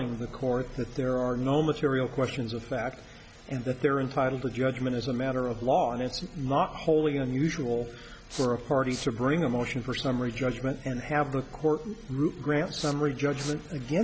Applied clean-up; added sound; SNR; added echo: none; Respiratory sounds; 15 dB; none.